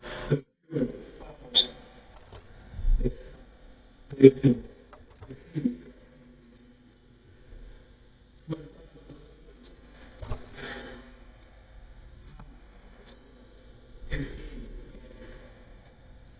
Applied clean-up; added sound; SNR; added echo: neural mask model DeepFilterNet 3.